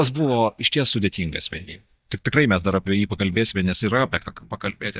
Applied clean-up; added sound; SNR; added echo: neural mask model DeepFilterNet 3.